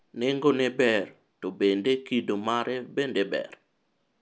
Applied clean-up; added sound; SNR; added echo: none; none; none; none.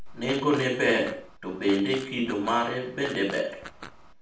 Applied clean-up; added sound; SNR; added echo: none; Fart; 17 dB; reverberation time 0.5 s.